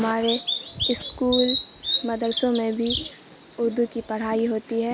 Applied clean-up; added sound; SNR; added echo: none; Bird vocalization, bird call, bird song; 5 dB; none.